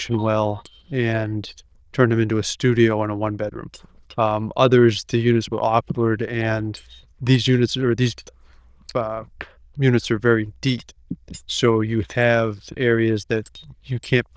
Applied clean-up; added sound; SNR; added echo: neural diffusion model UNIVERSE++.